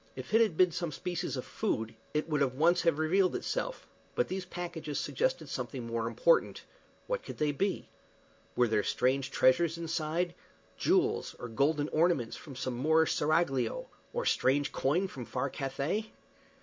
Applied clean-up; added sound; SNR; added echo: none; none; none; none.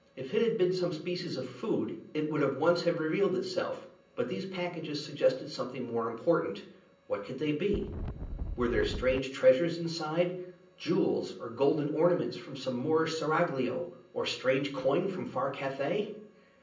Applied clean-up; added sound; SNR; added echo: none; Wind; 6 dB; reverberation time 0.6 s.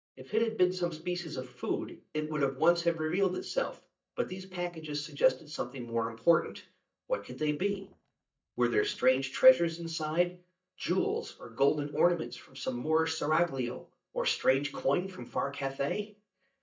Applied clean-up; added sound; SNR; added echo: neural mask model DeepFilterNet 3.